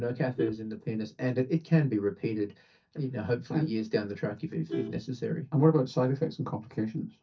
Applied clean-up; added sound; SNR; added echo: neural mask model DeepFilterNet 3.